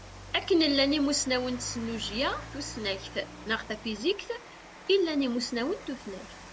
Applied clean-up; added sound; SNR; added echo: none; Rain; 15 dB; none.